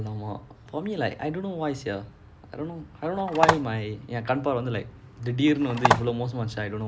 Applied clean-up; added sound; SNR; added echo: none; Telephone; -2 dB; none.